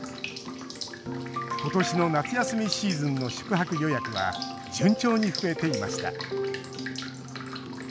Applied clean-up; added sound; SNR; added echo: none; Drip; 11 dB; none.